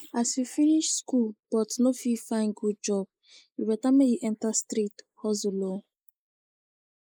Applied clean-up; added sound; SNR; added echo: neural mask model Resemble Enhance denoiser.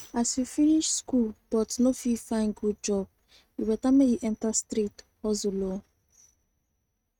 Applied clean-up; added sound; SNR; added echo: neural mask model RNNoise.